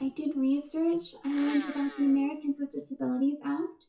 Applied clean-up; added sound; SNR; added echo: classical method WPE with log-MMSE.